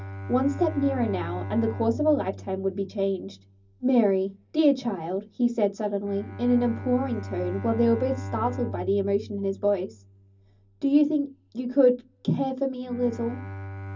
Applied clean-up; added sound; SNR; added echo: none; Bowed string instrument; 12 dB; reverberation time 0.4 s.